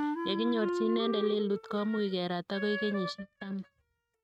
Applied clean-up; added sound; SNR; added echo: neural mask model RNNoise.